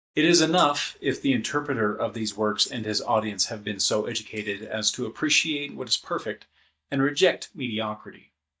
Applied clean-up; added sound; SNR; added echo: neural mask model DeepFilterNet 3.